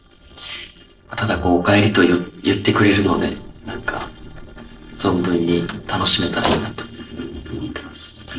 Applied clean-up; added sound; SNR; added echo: neural separator model SepFormer DNS4.